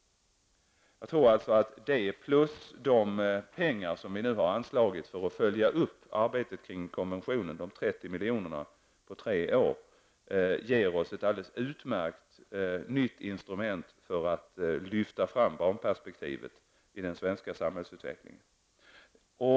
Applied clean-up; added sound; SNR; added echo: none; none; none; none.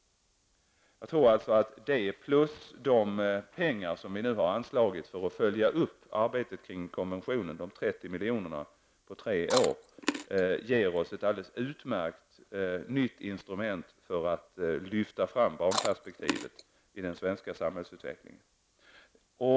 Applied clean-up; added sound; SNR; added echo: none; Chewing, mastication; 6 dB; none.